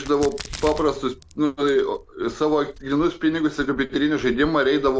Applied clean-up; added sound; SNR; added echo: none; Crack; 17 dB; none.